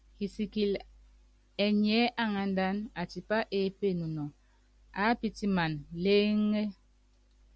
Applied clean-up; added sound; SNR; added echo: none; none; none; none.